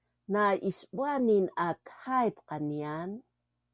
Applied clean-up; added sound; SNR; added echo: none; none; none; none.